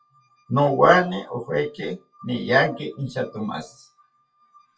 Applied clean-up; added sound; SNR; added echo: classical method WPE with log-MMSE.